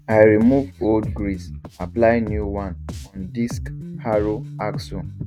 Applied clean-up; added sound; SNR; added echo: neural mask model RNNoise.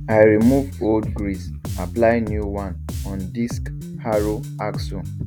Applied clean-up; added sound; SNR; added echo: none; Bass guitar; 8 dB; none.